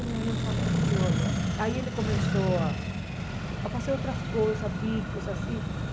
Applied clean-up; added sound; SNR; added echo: none; Accelerating, revving, vroom; -5 dB; none.